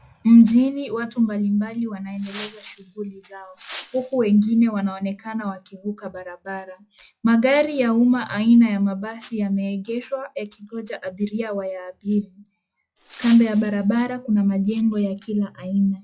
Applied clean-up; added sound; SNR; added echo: classical method log-MMSE.